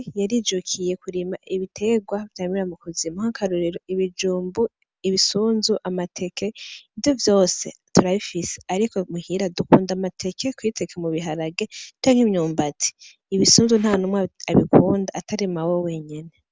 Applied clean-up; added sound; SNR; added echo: none; Thump, thud; 12 dB; none.